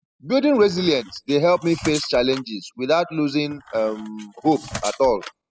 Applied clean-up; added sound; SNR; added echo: classical method spectral subtraction.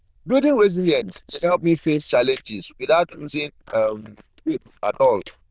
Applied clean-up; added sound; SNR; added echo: neural diffusion model UNIVERSE++.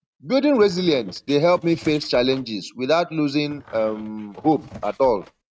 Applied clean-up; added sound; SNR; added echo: neural mask model RNNoise.